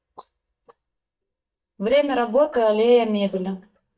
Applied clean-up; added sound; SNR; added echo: neural mask model DeepFilterNet 3.